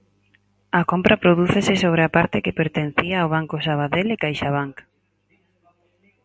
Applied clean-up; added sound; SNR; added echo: none; none; none; none.